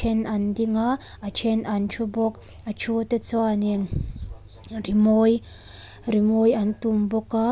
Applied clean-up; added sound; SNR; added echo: none; none; none; none.